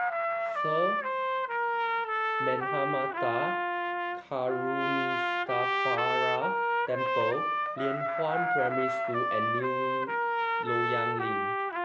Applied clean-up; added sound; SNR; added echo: none; Trumpet; -5 dB; none.